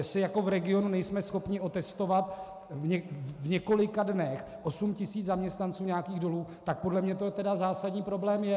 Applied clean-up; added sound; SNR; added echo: none; none; none; none.